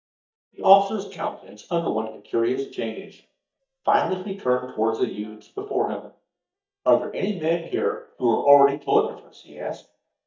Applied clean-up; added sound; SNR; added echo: neural mask model DeepFilterNet 3.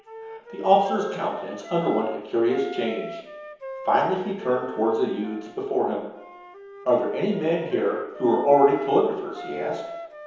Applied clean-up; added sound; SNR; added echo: none; Wind instrument, woodwind instrument; 14 dB; reverberation time 1.0 s.